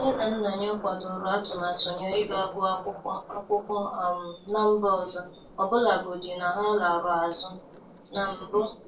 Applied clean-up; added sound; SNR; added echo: neural separator model SepFormer DNS4.